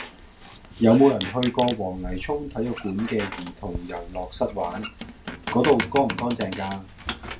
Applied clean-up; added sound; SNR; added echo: none; Squeak; 10 dB; reverberation time 0.2 s.